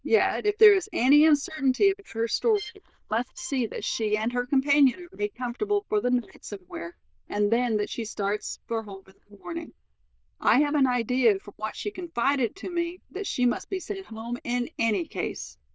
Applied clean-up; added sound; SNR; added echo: neural diffusion model UNIVERSE++.